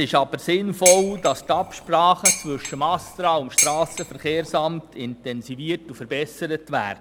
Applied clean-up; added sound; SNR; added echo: none; Dishes, pots, and pans; 3 dB; none.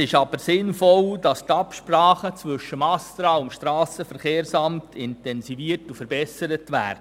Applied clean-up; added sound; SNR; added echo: none; none; none; none.